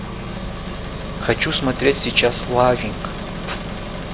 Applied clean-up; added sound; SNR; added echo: none; Engine; 5 dB; reverberation time 1.3 s.